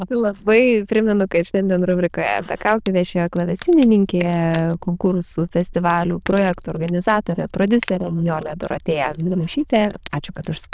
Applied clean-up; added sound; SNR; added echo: neural diffusion model UNIVERSE++.